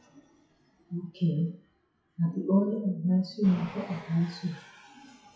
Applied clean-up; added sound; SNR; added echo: classical method WPE with log-MMSE.